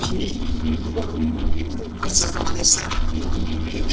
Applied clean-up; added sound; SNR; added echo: neural separator model SepFormer DNS4.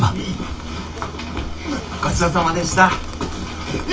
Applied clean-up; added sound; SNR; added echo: none; Crowd; 19 dB; reverberation time 0.2 s.